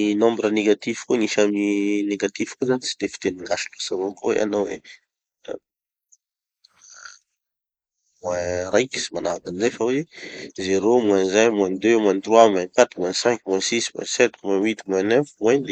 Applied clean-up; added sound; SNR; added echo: neural mask model Resemble Enhance denoiser.